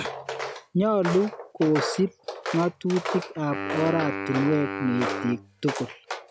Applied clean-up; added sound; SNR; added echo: none; Walk, footsteps + Wind instrument, woodwind instrument; 6 dB; none.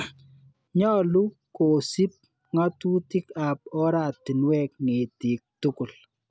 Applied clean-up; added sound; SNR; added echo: none; none; none; none.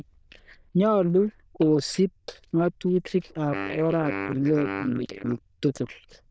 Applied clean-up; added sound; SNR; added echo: neural diffusion model UNIVERSE++.